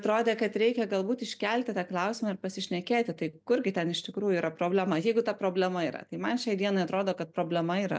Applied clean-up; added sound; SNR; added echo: none; none; none; none.